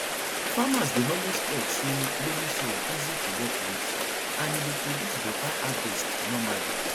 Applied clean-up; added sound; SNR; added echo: none; Rain; -4 dB; none.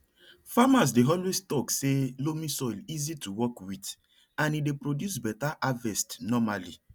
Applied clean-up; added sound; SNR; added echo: none; none; none; none.